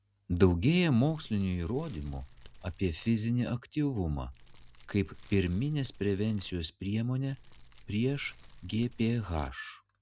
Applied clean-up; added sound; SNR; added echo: none; Fire; 20 dB; none.